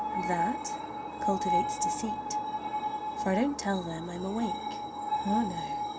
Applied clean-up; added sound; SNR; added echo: none; Screech; -2 dB; none.